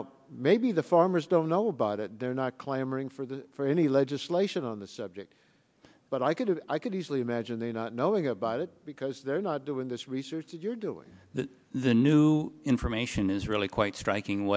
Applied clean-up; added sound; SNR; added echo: none; none; none; none.